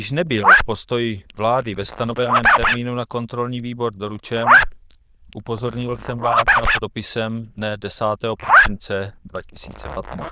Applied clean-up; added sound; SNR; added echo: neural diffusion model UNIVERSE++.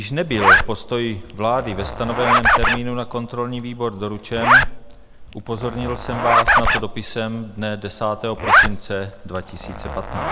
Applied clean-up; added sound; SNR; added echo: none; Zipper (clothing); -4 dB; none.